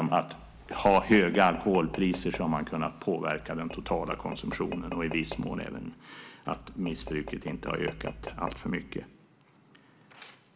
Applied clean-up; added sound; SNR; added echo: none; Tap / Glass; 13 dB; none.